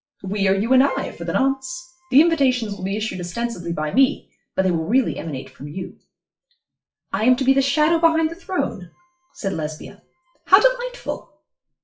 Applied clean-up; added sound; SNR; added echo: classical method WPE with log-MMSE.